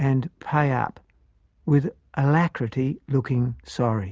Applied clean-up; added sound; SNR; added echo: none; none; none; none.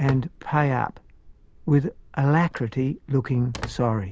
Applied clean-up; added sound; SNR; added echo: none; Telephone; 17 dB; none.